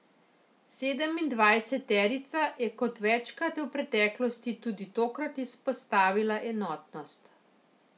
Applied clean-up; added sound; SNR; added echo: none; none; none; none.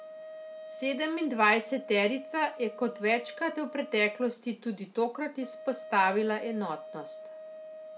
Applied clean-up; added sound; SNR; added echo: none; Wind instrument, woodwind instrument; 14 dB; none.